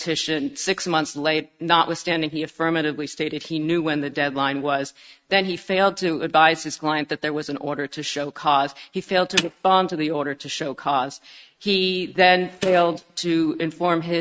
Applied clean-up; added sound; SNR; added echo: neural mask model RNNoise.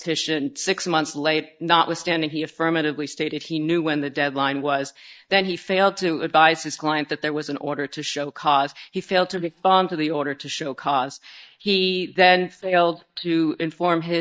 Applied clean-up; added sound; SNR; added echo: neural mask model DeepFilterNet 3.